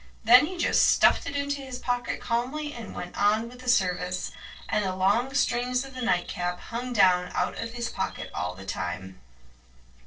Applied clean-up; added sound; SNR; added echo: neural separator model SepFormer DNS4.